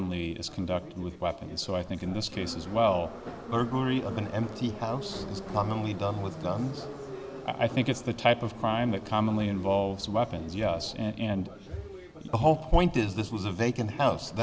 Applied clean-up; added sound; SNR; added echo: none; Subway, metro, underground; 13 dB; none.